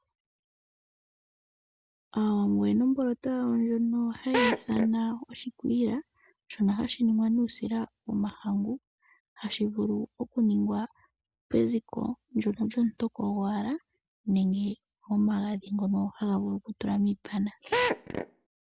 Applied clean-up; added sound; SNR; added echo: none; Drill; -1 dB; none.